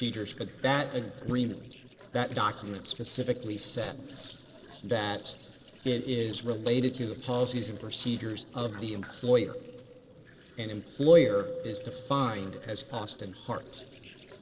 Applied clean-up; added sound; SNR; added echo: neural separator model SepFormer DNS4.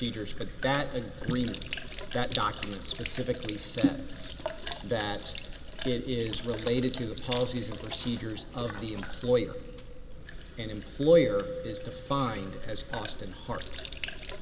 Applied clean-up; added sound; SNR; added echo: none; Sink (filling or washing); 7 dB; none.